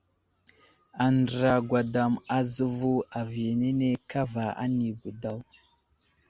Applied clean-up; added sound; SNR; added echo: none; none; none; none.